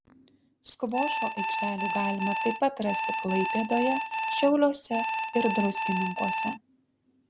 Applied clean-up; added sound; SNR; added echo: none; Alarm; 1 dB; none.